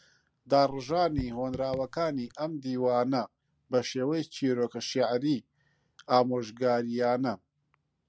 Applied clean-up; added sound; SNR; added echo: none; Raindrop / Drip; 14 dB; none.